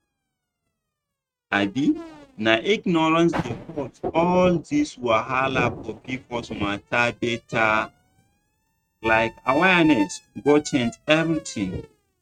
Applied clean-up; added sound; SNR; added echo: neural mask model RNNoise.